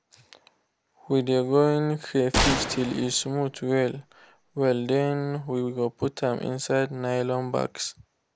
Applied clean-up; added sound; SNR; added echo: none; Gunshot, gunfire; 5 dB; none.